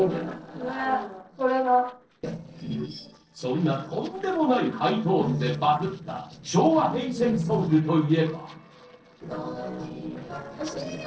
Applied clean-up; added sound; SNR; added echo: neural separator model SepFormer DNS4.